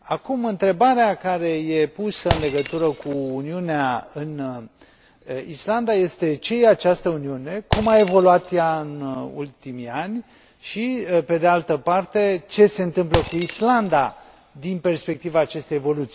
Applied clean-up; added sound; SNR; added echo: none; Shatter; 13 dB; none.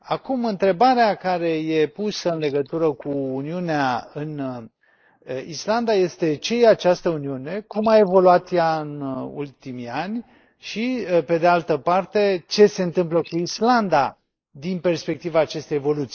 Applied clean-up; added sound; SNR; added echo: neural mask model Resemble Enhance denoiser.